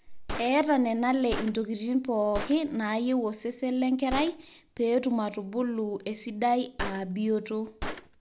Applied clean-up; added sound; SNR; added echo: none; Gunshot, gunfire; 13 dB; none.